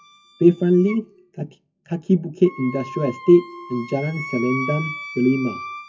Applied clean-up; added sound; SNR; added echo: classical method WPE with log-MMSE.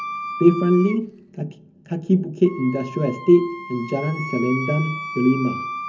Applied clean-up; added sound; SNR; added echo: none; Wind instrument, woodwind instrument; 11 dB; reverberation time 0.3 s.